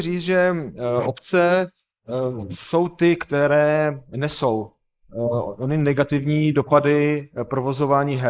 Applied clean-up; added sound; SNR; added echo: neural mask model Resemble Enhance denoiser.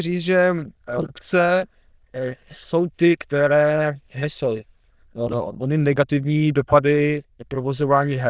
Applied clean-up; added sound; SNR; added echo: neural diffusion model UNIVERSE++.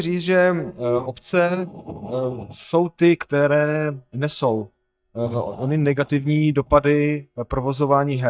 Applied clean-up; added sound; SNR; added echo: neural mask model DeepFilterNet 3.